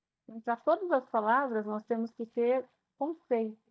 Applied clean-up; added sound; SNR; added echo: neural mask model DeepFilterNet 3.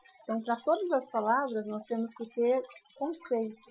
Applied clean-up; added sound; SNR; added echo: classical method Wiener filter.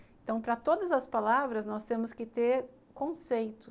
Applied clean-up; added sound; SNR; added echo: none; none; none; none.